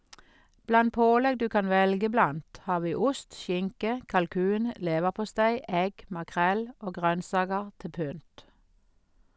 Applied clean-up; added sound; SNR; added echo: none; none; none; none.